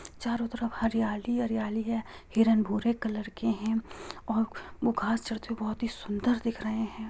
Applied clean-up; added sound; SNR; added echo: none; none; none; none.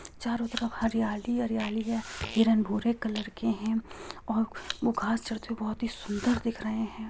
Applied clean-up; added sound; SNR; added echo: none; Fart + Domestic sounds, home sounds; 15 dB; none.